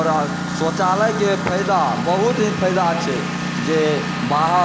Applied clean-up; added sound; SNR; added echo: none; Engine; 4 dB; none.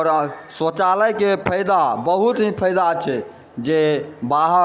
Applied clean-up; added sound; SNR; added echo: none; none; none; none.